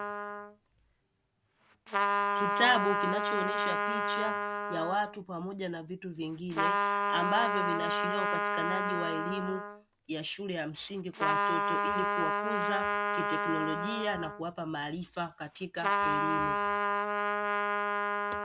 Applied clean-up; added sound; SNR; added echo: none; Trumpet; -4 dB; none.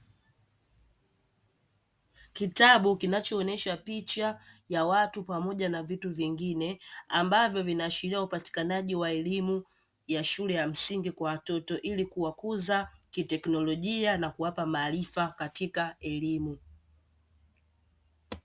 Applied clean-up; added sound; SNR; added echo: none; none; none; none.